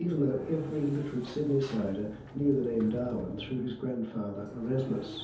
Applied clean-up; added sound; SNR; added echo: none; Sliding door; 15 dB; reverberation time 0.6 s.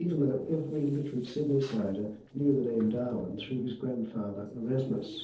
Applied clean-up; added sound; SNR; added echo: neural separator model SepFormer DNS4.